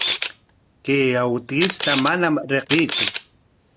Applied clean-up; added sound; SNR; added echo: none; Camera; 6 dB; none.